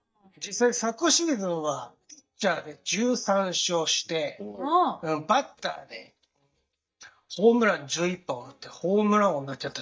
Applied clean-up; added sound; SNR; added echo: neural mask model DeepFilterNet 3.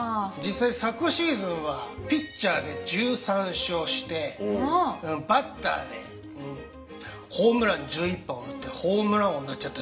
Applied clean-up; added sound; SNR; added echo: none; Bowed string instrument; 19 dB; reverberation time 0.7 s.